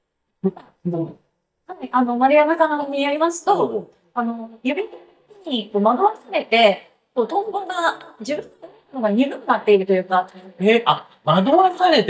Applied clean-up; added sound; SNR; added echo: neural mask model DeepFilterNet 3.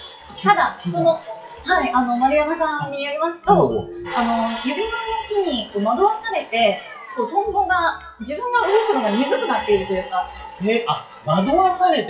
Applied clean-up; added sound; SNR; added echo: classical method WPE with log-MMSE.